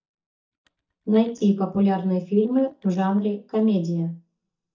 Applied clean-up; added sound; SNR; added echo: neural mask model DeepFilterNet 3.